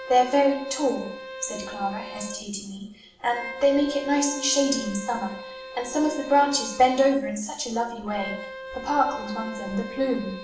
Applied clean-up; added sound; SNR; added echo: none; Bowed string instrument; 13 dB; reverberation time 0.6 s.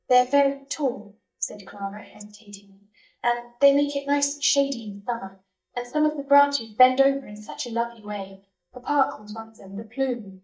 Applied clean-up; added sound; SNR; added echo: neural mask model DeepFilterNet 3.